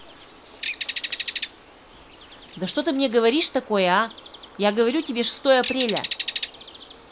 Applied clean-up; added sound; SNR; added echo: none; Bird; -3 dB; none.